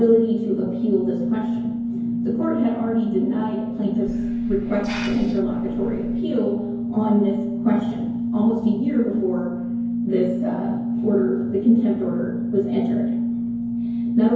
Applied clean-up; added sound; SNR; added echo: none; Hiss; 14 dB; reverberation time 0.9 s.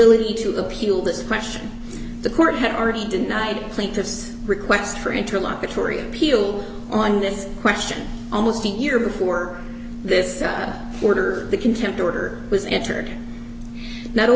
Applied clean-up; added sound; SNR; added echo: none; none; none; none.